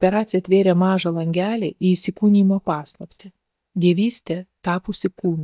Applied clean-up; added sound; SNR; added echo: neural mask model DeepFilterNet 3.